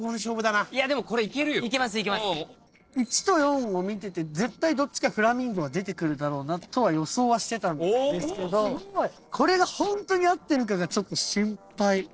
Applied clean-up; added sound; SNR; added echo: neural separator model SepFormer DNS4.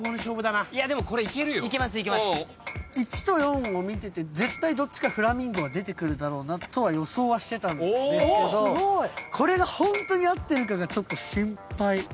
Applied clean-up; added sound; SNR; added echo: none; Hammer; 16 dB; none.